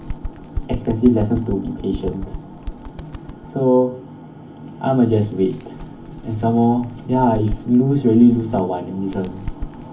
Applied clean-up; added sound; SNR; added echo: none; Bird; 13 dB; reverberation time 0.3 s.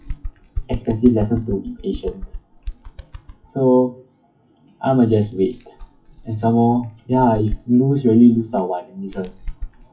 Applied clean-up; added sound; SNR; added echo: classical method WPE with log-MMSE.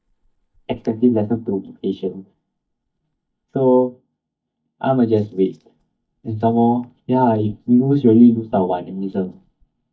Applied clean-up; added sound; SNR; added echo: neural mask model DeepFilterNet 3.